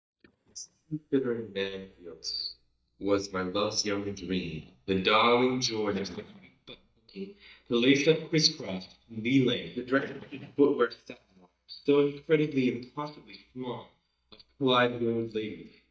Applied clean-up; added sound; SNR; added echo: neural mask model DeepFilterNet 3.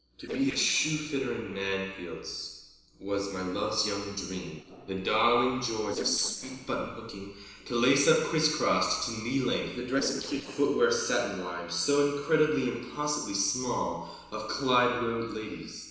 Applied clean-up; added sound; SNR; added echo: neural separator model SepFormer DNS4.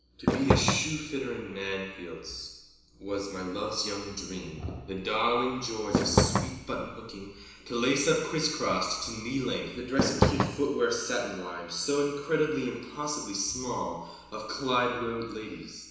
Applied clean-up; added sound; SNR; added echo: none; Fireworks; -3 dB; reverberation time 1.0 s.